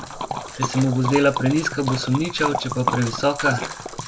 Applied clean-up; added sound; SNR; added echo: none; Liquid; 6 dB; none.